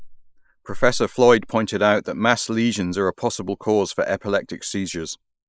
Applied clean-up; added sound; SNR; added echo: neural mask model Resemble Enhance denoiser.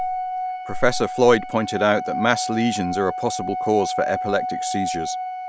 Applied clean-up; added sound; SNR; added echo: none; Organ; 4 dB; none.